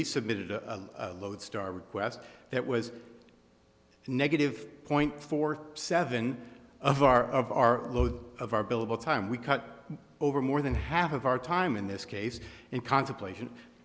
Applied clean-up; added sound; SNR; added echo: none; none; none; none.